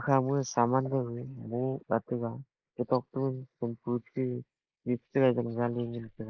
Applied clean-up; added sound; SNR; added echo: neural mask model Resemble Enhance denoiser.